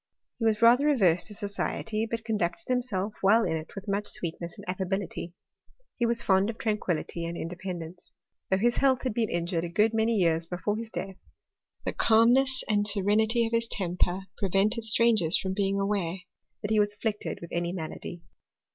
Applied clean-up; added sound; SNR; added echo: none; none; none; none.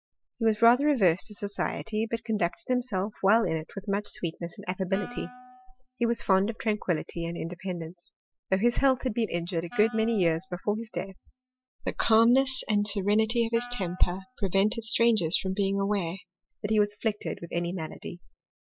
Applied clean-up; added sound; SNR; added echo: classical method spectral subtraction.